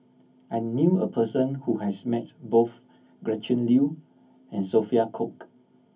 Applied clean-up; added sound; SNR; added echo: none; none; none; reverberation time 0.3 s.